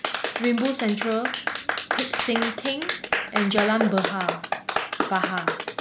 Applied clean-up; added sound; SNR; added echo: none; Clapping; 1 dB; none.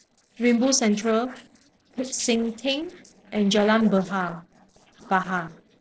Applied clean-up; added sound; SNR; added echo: neural separator model SepFormer DNS4.